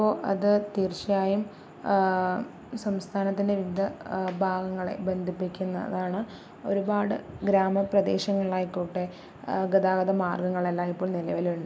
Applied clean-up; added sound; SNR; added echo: none; none; none; none.